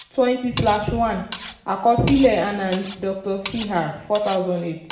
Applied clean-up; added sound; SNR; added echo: none; Cutlery, silverware; 16 dB; reverberation time 0.7 s.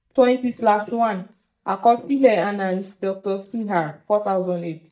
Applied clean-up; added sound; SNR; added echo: neural mask model DeepFilterNet 3.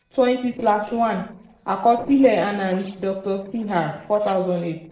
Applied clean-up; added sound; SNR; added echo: neural separator model SepFormer DNS4.